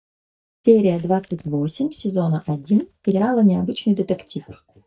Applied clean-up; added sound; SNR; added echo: neural mask model DeepFilterNet 3.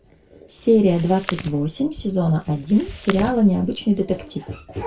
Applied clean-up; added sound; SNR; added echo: none; Chewing, mastication; 16 dB; reverberation time 0.2 s.